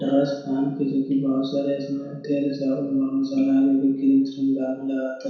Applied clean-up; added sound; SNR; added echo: none; none; none; reverberation time 0.7 s.